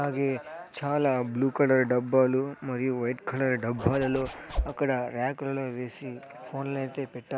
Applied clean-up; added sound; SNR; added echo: none; Zipper (clothing); 6 dB; none.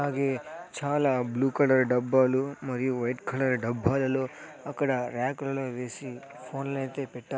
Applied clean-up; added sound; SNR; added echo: none; none; none; none.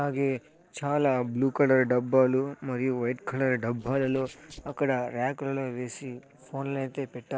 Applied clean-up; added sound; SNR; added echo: neural separator model SepFormer DNS4.